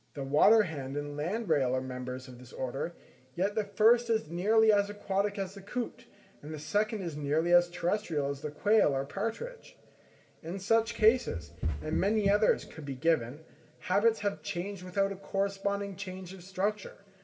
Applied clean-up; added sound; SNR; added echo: none; Run; 6 dB; reverberation time 3.0 s.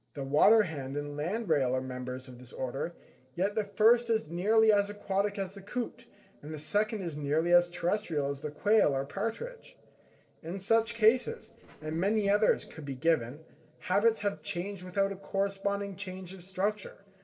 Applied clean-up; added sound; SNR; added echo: neural separator model SepFormer DNS4.